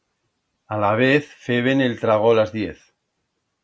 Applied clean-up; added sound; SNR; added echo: none; none; none; none.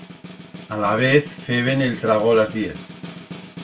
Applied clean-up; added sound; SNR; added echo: none; Snare drum; 16 dB; reverberation time 0.2 s.